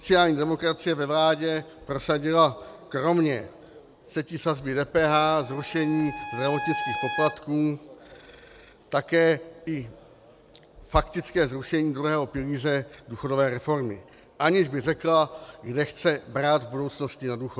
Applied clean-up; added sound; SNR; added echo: none; Bowed string instrument; 8 dB; none.